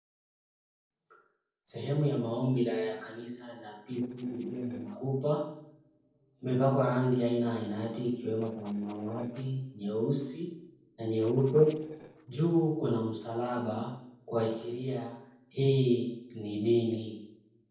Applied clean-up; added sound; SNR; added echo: neural separator model SepFormer DNS4.